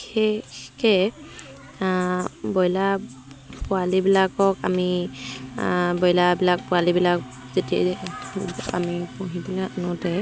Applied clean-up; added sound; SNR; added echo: none; none; none; none.